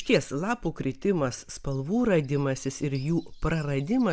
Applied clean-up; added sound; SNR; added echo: none; none; none; none.